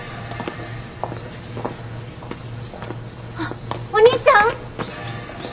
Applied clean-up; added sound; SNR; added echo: none; none; none; reverberation time 1.0 s.